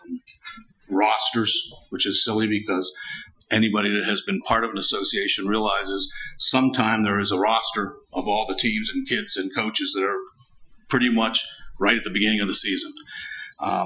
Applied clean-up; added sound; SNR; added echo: classical method Wiener filter.